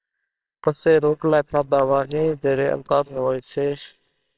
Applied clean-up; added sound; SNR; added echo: neural separator model SepFormer WHAMR!.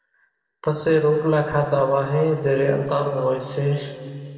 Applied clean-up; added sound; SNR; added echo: neural separator model SepFormer DNS4.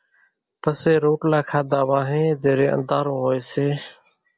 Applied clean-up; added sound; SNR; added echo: none; none; none; none.